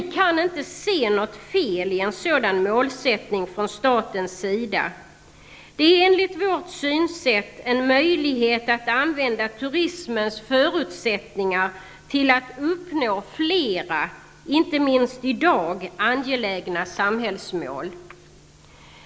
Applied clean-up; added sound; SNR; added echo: none; none; none; none.